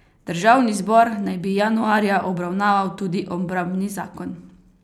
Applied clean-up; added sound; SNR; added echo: none; none; none; none.